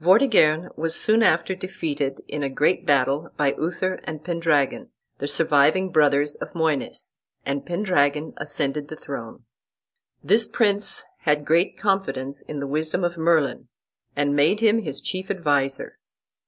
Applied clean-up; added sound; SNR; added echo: none; none; none; none.